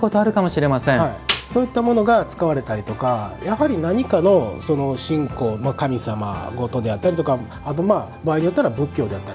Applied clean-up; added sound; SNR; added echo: none; Snare drum; 9 dB; none.